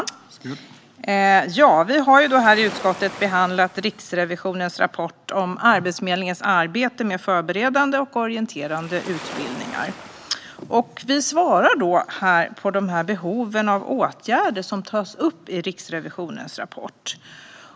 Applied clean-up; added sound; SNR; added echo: none; Waves, surf; 17 dB; none.